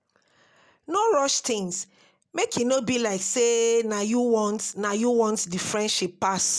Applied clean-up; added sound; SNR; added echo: none; none; none; none.